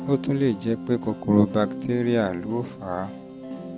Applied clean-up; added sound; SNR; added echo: none; Piano; 11 dB; none.